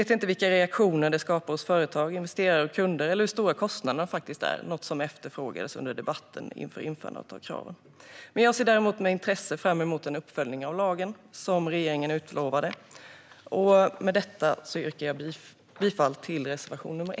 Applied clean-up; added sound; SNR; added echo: none; none; none; none.